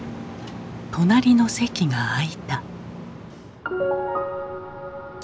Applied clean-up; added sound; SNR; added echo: none; none; none; none.